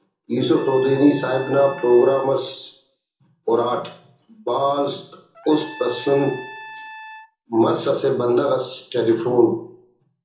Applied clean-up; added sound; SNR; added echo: none; Trumpet; 17 dB; reverberation time 0.6 s.